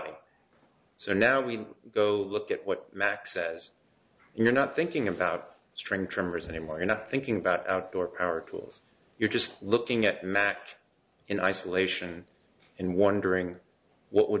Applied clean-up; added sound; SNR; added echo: none; none; none; none.